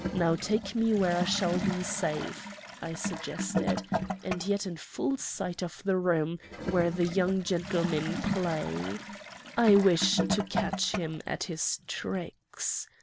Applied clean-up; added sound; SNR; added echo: none; Toilet flush / Gurgling; 6 dB; none.